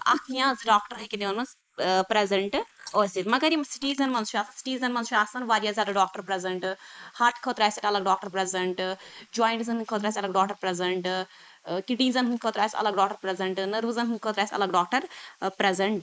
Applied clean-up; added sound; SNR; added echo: neural mask model Resemble Enhance denoiser.